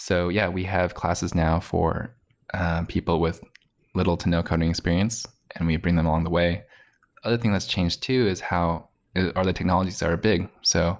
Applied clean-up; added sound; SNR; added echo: none; none; none; none.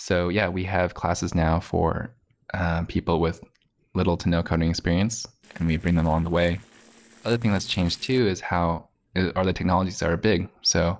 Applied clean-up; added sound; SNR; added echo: neural separator model SepFormer DNS4.